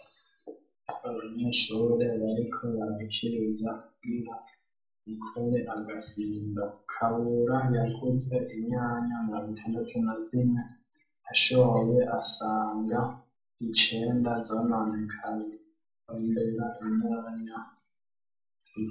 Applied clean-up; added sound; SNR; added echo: none; none; none; reverberation time 0.3 s.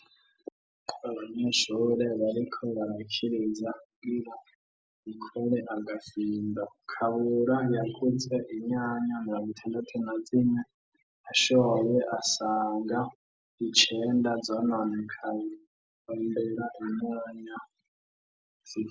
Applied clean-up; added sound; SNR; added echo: none; none; none; none.